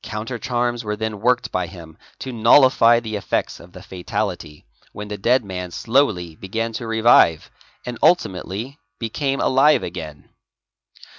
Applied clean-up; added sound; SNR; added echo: none; none; none; none.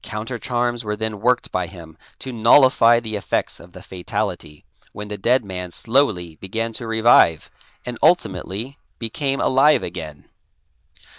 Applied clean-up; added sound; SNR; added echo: neural diffusion model UNIVERSE++.